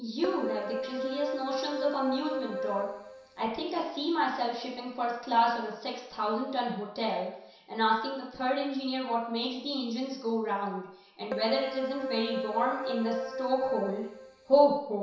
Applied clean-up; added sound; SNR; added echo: none; Keyboard (musical); 5 dB; reverberation time 0.7 s.